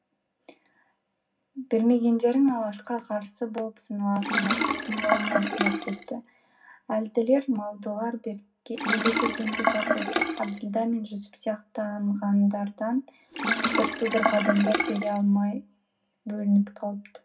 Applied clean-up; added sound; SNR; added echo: none; Sink (filling or washing); 1 dB; reverberation time 0.4 s.